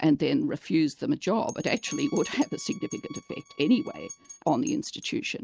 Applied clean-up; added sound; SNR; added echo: neural mask model RNNoise.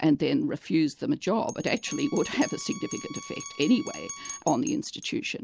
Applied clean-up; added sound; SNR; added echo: none; Bowed string instrument + Bell; 15 dB; none.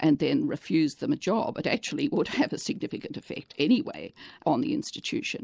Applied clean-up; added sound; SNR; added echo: neural mask model Resemble Enhance denoiser.